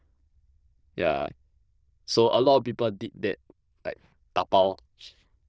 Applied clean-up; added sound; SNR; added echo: neural diffusion model UNIVERSE++.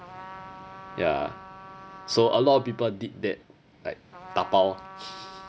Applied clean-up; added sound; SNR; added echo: none; Trumpet; 17 dB; none.